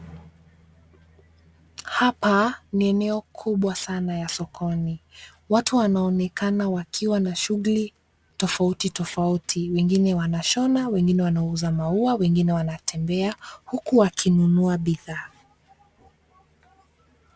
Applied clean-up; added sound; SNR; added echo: none; none; none; none.